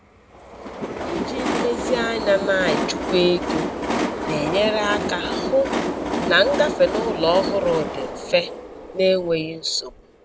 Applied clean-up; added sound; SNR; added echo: none; Train; 3 dB; none.